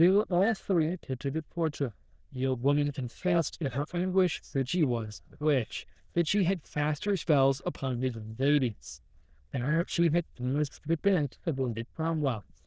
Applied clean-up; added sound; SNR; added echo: neural diffusion model UNIVERSE++.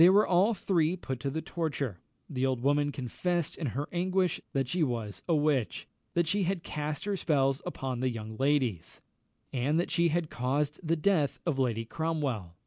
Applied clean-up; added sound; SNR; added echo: none; none; none; none.